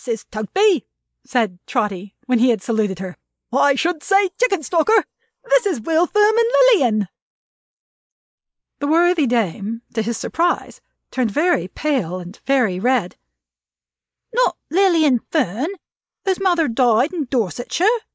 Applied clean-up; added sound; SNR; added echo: neural mask model Resemble Enhance denoiser.